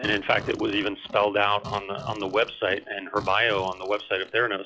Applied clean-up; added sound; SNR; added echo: classical method log-MMSE.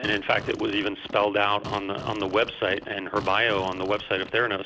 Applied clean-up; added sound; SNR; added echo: none; Fart; 15 dB; none.